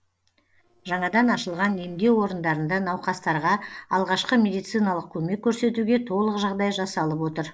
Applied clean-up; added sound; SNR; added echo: neural separator model SepFormer DNS4.